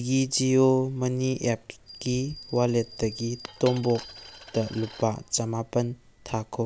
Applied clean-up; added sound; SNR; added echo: none; Bell + Coin (dropping); 18 dB; none.